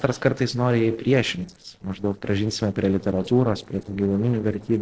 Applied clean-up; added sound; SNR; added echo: neural separator model SepFormer DNS4.